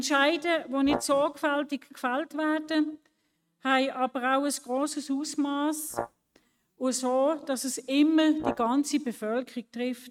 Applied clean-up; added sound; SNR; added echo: neural mask model RNNoise.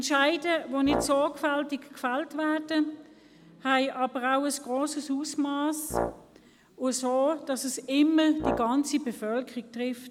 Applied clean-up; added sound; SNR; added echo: none; Brass instrument; 7 dB; none.